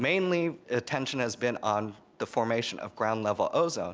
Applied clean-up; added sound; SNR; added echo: none; none; none; none.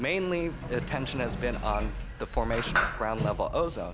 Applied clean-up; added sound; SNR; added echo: none; Sliding door; 2 dB; none.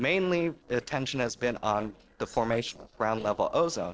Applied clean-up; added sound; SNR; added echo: neural separator model SepFormer DNS4.